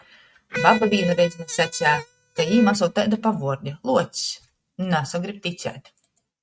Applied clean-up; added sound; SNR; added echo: neural mask model RNNoise.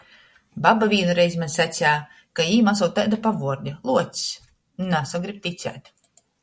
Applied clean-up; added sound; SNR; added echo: none; none; none; none.